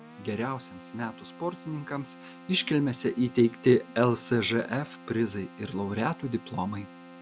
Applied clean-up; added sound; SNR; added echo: none; Keyboard (musical); 19 dB; none.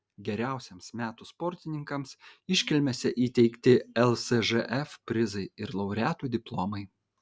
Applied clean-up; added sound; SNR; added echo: none; none; none; none.